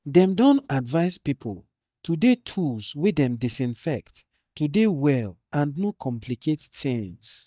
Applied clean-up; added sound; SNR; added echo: neural mask model DeepFilterNet 3.